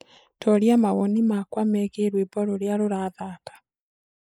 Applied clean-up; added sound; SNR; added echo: neural mask model Resemble Enhance denoiser.